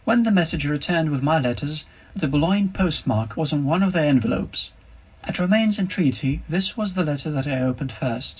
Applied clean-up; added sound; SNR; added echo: none; none; none; reverberation time 0.4 s.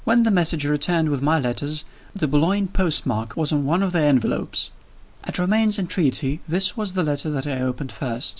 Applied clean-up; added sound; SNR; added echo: none; none; none; none.